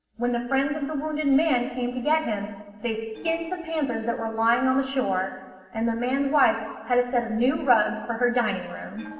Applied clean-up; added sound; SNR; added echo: neural separator model SepFormer DNS4.